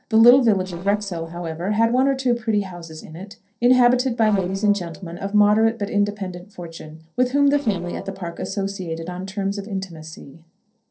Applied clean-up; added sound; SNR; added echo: neural separator model SepFormer DNS4.